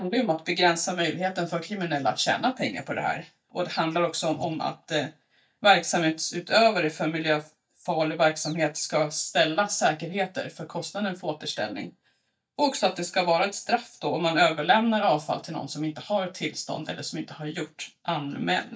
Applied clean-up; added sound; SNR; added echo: neural mask model DeepFilterNet 3.